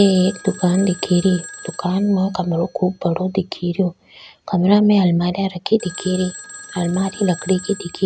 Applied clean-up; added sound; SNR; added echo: none; Telephone; 18 dB; none.